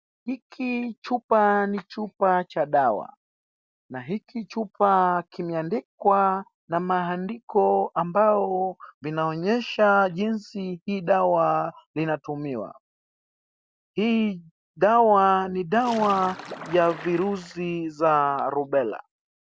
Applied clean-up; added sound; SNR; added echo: none; Splash, splatter; 15 dB; none.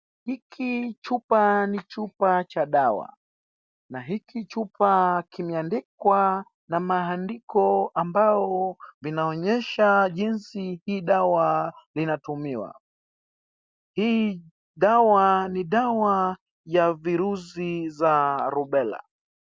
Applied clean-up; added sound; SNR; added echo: none; none; none; none.